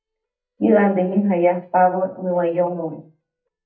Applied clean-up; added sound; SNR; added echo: neural mask model DeepFilterNet 3.